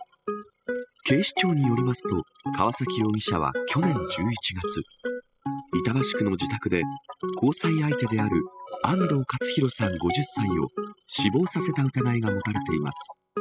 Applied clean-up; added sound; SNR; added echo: classical method spectral subtraction.